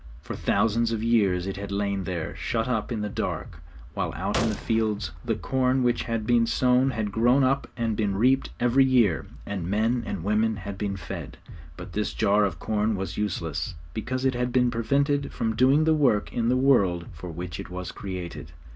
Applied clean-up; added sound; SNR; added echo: none; Gunshot, gunfire + Bass drum; 13 dB; none.